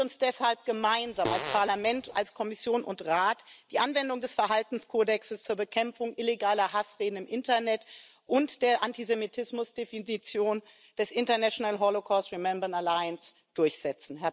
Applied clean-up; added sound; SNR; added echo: none; Fart; 7 dB; none.